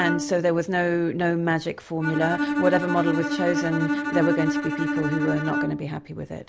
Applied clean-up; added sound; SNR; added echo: none; Bowed string instrument; 3 dB; none.